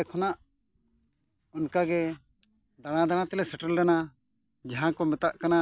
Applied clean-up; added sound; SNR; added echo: none; none; none; none.